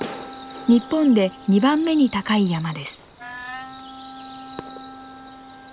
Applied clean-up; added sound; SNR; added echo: none; Fireworks + Wind instrument, woodwind instrument; 15 dB; none.